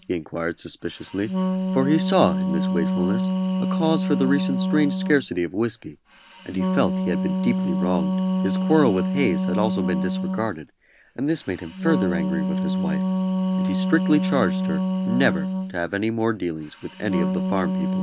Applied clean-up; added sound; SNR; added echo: none; Wind instrument, woodwind instrument; -1 dB; none.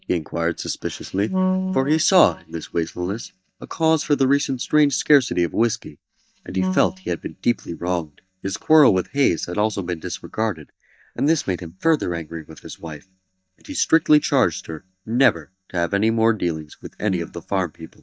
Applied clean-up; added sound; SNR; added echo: neural mask model DeepFilterNet 3.